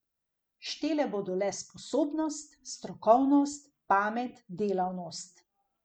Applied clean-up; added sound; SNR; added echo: none; none; none; none.